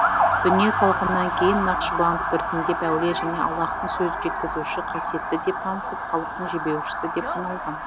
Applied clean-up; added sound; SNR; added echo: none; Motor vehicle (road) / Siren; 0 dB; none.